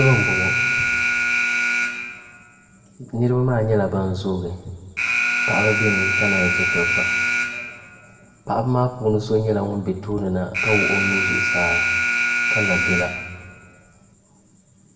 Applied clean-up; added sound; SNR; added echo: none; Alarm; -1 dB; reverberation time 1.4 s.